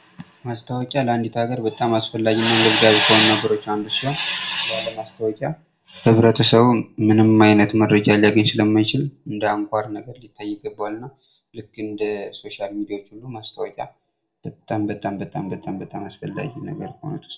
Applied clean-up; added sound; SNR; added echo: none; none; none; reverberation time 0.3 s.